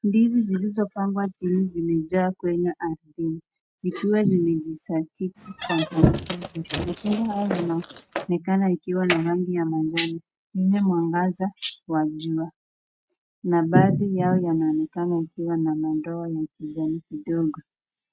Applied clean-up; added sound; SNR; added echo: neural mask model RNNoise.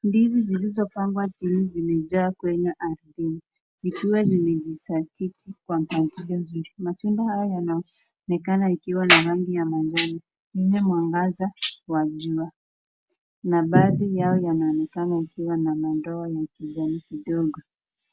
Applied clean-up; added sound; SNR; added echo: none; none; none; none.